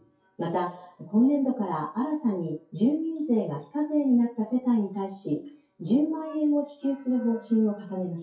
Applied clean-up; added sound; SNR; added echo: classical method WPE with log-MMSE.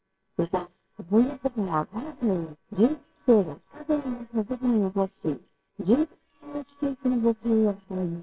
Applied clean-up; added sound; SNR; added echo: neural separator model SepFormer WHAMR!.